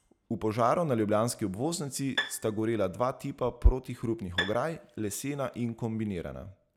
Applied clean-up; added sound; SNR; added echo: none; Bowed string instrument; 7 dB; none.